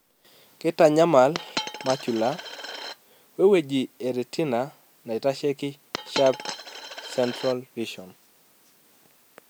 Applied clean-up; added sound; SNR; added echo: none; Coin (dropping); 13 dB; none.